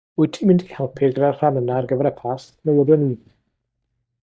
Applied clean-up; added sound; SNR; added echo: neural mask model DeepFilterNet 3.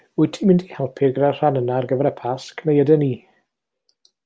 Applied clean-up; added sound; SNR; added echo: none; none; none; none.